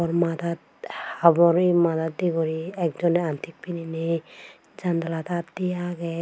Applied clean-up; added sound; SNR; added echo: none; none; none; none.